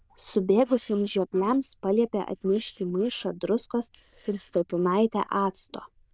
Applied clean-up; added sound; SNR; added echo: neural diffusion model UNIVERSE++.